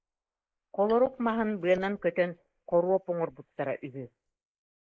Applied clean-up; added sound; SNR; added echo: neural mask model Resemble Enhance denoiser.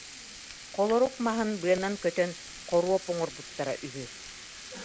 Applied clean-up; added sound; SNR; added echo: none; Frying (food); 14 dB; none.